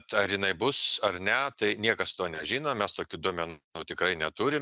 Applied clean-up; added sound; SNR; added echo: none; none; none; none.